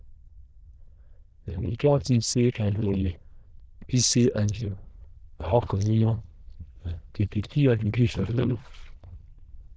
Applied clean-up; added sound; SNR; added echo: neural diffusion model UNIVERSE++.